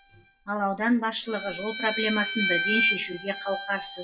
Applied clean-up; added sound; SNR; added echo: classical method WPE with log-MMSE.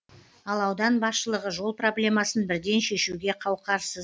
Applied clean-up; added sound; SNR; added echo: none; none; none; none.